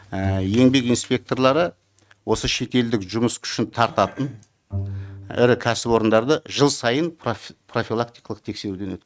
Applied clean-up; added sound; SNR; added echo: neural mask model RNNoise.